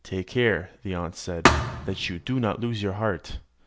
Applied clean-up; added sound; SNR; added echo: none; Thump, thud; -3 dB; none.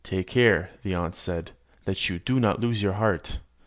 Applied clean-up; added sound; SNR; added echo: none; none; none; none.